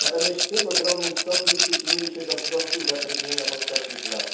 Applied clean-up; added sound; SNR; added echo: none; Rattle; -4 dB; reverberation time 0.7 s.